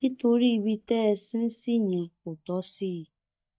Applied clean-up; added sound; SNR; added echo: neural mask model DeepFilterNet 3.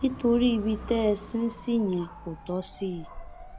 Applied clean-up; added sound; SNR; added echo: none; Motorcycle / Dog; 14 dB; none.